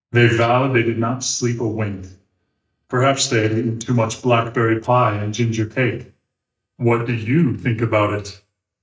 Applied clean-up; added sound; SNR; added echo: neural mask model DeepFilterNet 3.